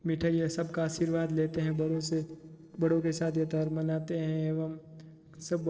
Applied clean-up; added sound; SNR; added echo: neural separator model SepFormer DNS4.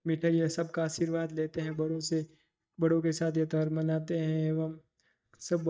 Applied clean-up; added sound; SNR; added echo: neural mask model DeepFilterNet 3.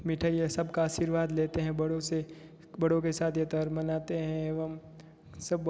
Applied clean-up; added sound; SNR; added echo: none; none; none; none.